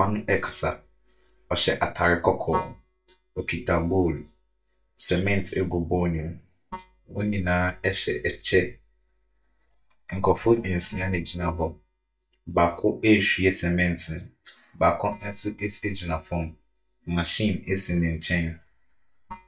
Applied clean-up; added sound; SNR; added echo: neural mask model DeepFilterNet 3.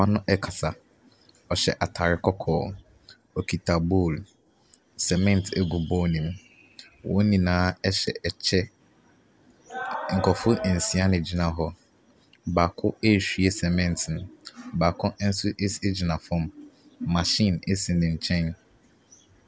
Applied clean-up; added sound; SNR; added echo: none; none; none; none.